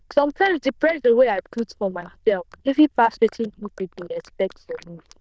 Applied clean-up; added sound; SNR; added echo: neural diffusion model UNIVERSE++.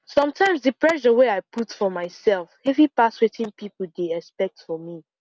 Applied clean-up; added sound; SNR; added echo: none; none; none; none.